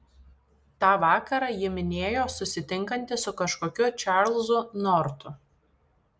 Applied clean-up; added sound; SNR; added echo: none; none; none; none.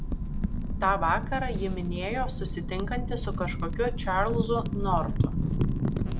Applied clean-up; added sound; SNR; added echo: none; Wind / Fire; -2 dB; none.